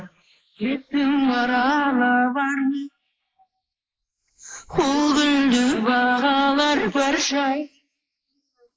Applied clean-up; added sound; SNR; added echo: neural mask model Resemble Enhance denoiser.